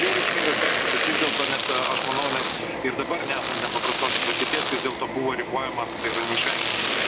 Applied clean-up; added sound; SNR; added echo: none; Domestic sounds, home sounds; -3 dB; none.